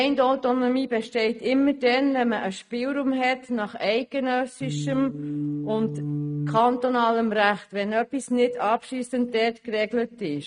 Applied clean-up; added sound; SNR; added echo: neural mask model RNNoise.